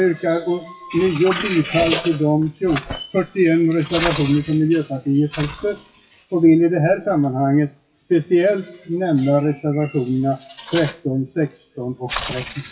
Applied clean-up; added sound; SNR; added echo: classical method WPE with log-MMSE.